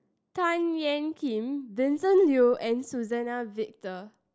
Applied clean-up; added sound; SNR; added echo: none; none; none; none.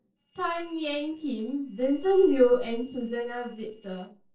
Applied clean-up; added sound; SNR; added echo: neural separator model SepFormer DNS4.